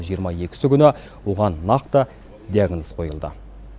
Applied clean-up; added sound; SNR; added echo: none; none; none; none.